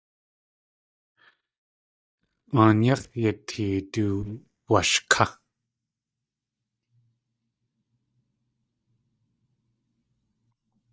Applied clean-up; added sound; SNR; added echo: neural mask model DeepFilterNet 3.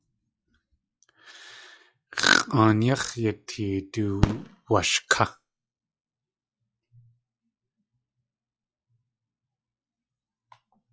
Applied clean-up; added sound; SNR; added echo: classical method log-MMSE.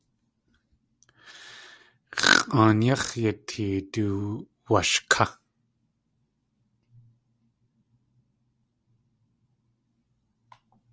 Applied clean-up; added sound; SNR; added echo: none; none; none; none.